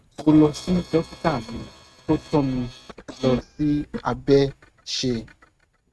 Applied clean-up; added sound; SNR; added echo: neural mask model RNNoise.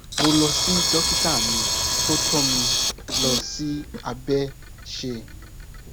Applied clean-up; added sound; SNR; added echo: none; Camera; -3 dB; none.